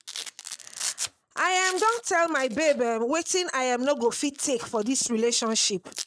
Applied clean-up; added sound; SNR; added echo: neural mask model RNNoise.